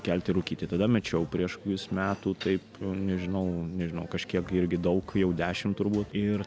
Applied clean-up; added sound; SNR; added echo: none; none; none; none.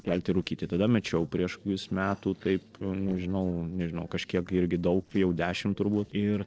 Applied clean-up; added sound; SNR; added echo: neural separator model SepFormer DNS4.